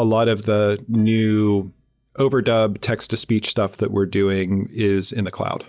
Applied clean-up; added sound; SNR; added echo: neural mask model DeepFilterNet 3.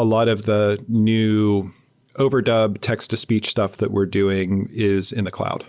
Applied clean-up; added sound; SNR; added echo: none; none; none; none.